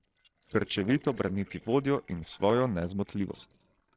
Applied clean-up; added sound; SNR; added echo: neural separator model SepFormer DNS4.